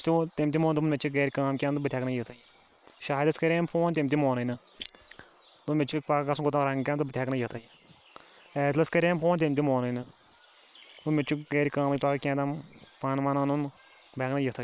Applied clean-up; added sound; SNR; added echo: neural separator model SepFormer WHAM!.